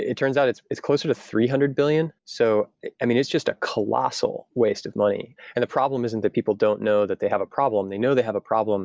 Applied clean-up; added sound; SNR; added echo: none; none; none; none.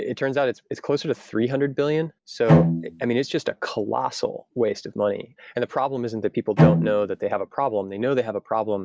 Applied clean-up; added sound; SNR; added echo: none; Bowed string instrument; -3 dB; none.